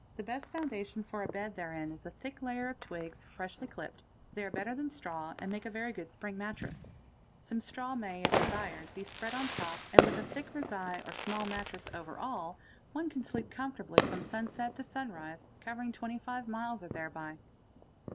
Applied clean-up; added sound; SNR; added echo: none; Fireworks; -2 dB; none.